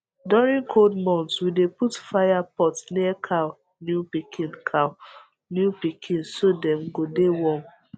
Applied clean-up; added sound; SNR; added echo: none; none; none; none.